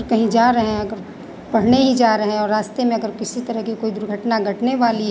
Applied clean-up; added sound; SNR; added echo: none; none; none; none.